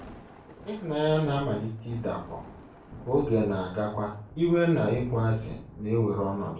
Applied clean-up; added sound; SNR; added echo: none; Thunder; 17 dB; reverberation time 0.4 s.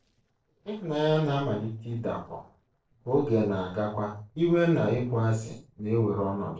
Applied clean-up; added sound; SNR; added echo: neural separator model SepFormer DNS4.